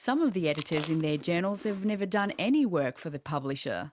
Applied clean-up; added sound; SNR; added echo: none; Chewing, mastication; 19 dB; none.